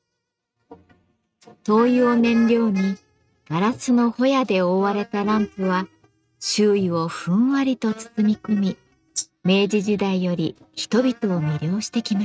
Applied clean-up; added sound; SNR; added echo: neural mask model RNNoise.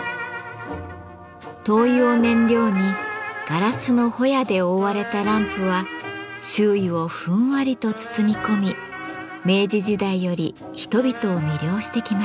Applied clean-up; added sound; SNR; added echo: none; none; none; none.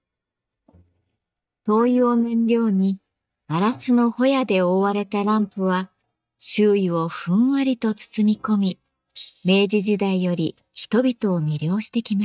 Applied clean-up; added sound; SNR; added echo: neural mask model DeepFilterNet 3.